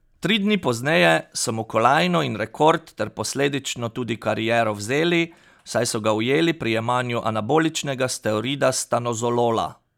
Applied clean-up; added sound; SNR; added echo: none; none; none; none.